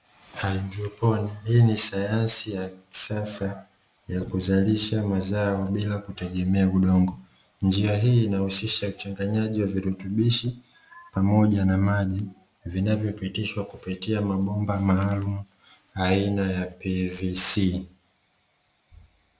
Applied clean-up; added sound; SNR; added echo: none; none; none; none.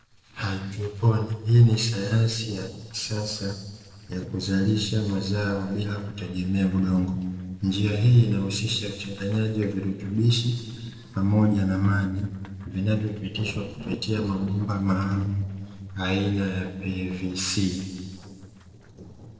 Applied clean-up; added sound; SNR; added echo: neural separator model SepFormer DNS4.